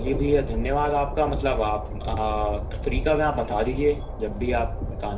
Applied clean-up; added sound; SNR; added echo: none; Train; 4 dB; reverberation time 0.3 s.